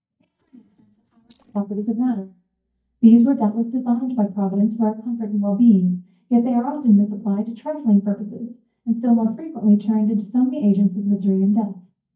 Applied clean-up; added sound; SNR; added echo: neural mask model DeepFilterNet 3.